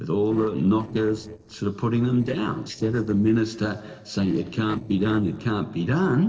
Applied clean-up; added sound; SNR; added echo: neural separator model SepFormer DNS4.